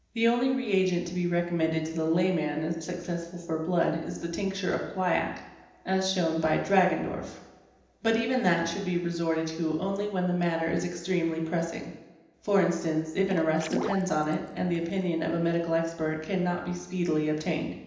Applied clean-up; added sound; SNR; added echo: none; Water / Splash, splatter; 11 dB; reverberation time 0.9 s.